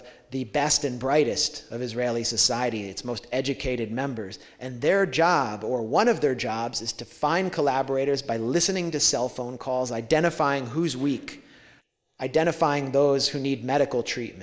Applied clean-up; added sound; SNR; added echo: neural mask model Resemble Enhance denoiser.